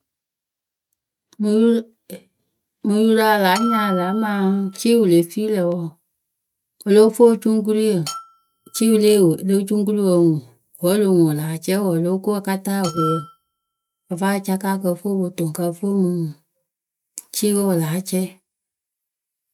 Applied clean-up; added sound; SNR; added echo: neural mask model RNNoise.